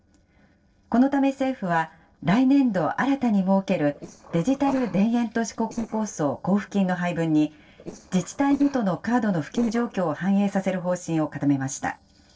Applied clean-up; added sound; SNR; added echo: neural separator model SepFormer DNS4.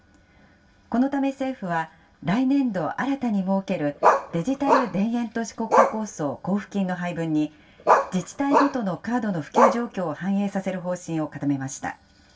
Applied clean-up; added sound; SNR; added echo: none; Bark; -2 dB; reverberation time 0.2 s.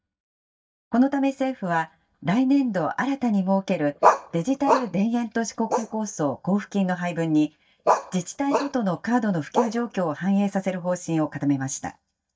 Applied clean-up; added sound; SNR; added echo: neural mask model DeepFilterNet 3.